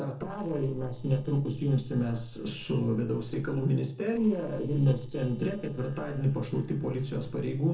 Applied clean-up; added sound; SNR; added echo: neural separator model SepFormer DNS4.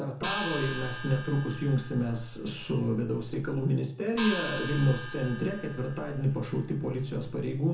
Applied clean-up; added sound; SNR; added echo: none; Gong; 10 dB; reverberation time 0.6 s.